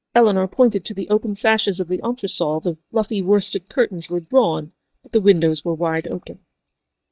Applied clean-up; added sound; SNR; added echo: neural mask model DeepFilterNet 3.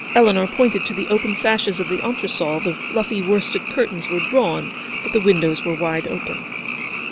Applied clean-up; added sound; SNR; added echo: none; Frog; 7 dB; none.